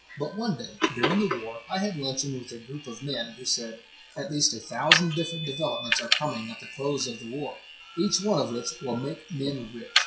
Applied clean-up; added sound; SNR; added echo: classical method WPE with log-MMSE.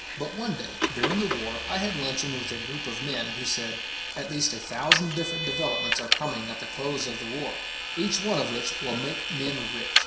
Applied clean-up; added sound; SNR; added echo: none; Vehicle; -1 dB; reverberation time 0.7 s.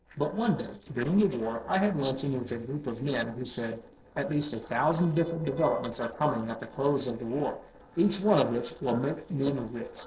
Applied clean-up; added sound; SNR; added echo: neural separator model SepFormer DNS4.